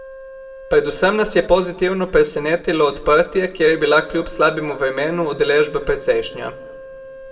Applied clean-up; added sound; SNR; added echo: none; Wind instrument, woodwind instrument; 19 dB; reverberation time 1.3 s.